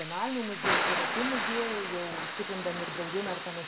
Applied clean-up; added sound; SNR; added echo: none; Thunder / Rain; -2 dB; reverberation time 0.3 s.